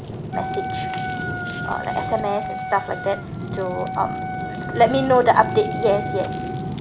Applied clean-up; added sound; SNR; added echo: none; Fire + Wind instrument, woodwind instrument; 4 dB; none.